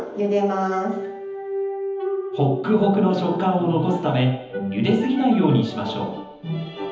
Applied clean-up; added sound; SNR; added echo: none; none; none; reverberation time 1.3 s.